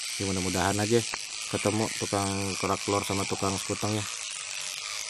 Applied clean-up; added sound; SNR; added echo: none; Engine / Domestic sounds, home sounds; 4 dB; none.